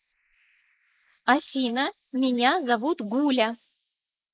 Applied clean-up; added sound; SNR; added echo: neural mask model Resemble Enhance denoiser.